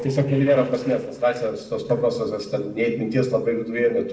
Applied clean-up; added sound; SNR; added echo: neural separator model SepFormer DNS4.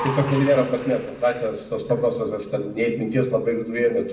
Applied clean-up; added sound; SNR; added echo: none; Applause / Crowd; 15 dB; reverberation time 0.7 s.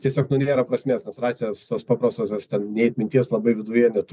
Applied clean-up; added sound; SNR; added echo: none; none; none; none.